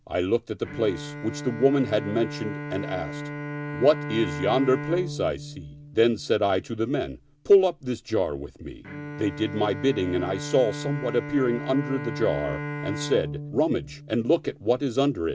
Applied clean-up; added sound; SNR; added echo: none; Bowed string instrument; 10 dB; none.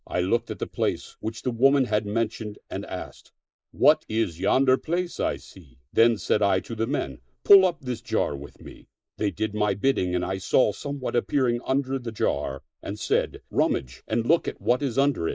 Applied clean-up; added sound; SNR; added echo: neural mask model Resemble Enhance denoiser.